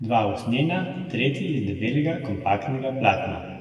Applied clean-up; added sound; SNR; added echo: none; none; none; reverberation time 1.9 s.